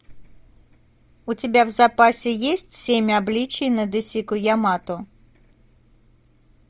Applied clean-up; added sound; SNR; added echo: none; none; none; none.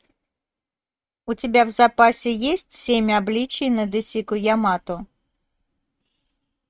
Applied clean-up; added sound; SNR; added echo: neural mask model RNNoise.